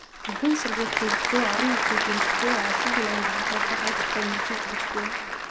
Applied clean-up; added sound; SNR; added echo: none; Applause / Crowd; -5 dB; none.